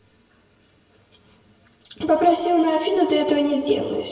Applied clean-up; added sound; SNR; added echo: none; none; none; reverberation time 1.3 s.